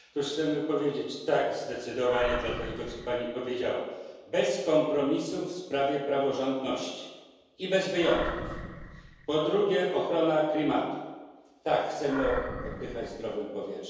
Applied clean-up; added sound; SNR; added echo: none; Animal; 9 dB; reverberation time 1.2 s.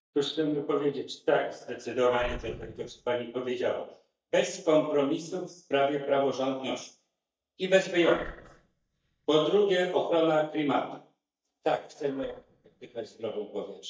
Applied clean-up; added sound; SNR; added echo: neural mask model DeepFilterNet 3.